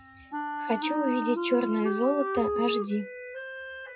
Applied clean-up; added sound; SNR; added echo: classical method WPE with log-MMSE.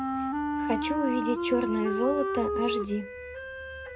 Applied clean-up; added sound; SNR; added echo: none; Wind instrument, woodwind instrument; 0 dB; reverberation time 0.2 s.